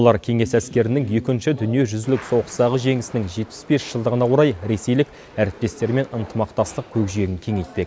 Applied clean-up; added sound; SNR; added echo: none; none; none; none.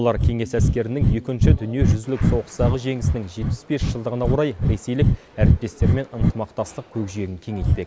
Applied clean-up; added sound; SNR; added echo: none; Breathing; -4 dB; none.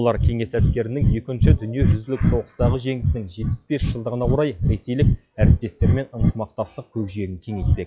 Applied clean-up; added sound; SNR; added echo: classical method log-MMSE.